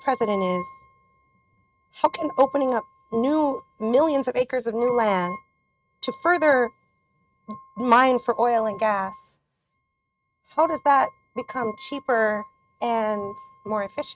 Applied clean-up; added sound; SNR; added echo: neural mask model RNNoise.